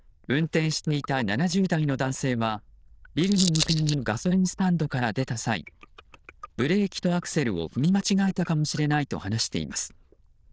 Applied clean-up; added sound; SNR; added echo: neural diffusion model UNIVERSE++.